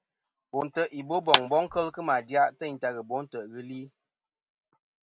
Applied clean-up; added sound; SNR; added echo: none; Clapping; 0 dB; none.